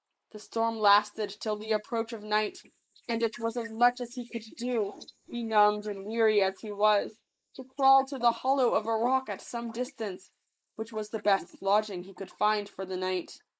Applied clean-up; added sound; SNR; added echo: neural mask model Resemble Enhance denoiser.